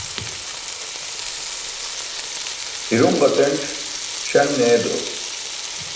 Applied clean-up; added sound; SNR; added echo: none; Frying (food); 6 dB; reverberation time 0.8 s.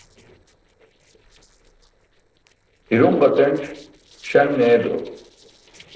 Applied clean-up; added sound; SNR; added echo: neural separator model SepFormer DNS4.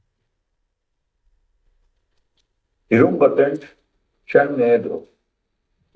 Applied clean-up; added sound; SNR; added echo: neural mask model DeepFilterNet 3.